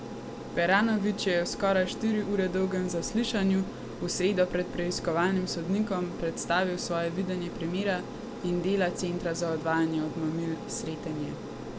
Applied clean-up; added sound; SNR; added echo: none; Aircraft; 9 dB; none.